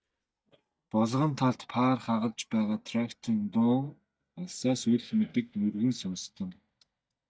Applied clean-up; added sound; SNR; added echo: neural mask model DeepFilterNet 3.